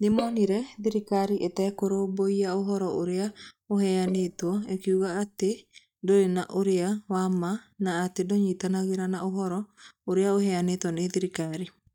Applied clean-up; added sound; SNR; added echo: neural mask model DeepFilterNet 3.